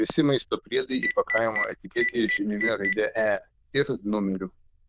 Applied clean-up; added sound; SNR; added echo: neural diffusion model UNIVERSE++.